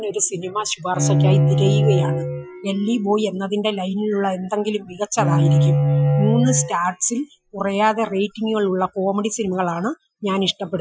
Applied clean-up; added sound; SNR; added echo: classical method Wiener filter.